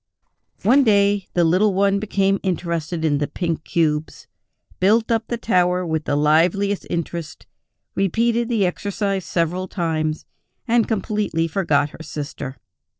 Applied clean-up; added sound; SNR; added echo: neural separator model SepFormer DNS4.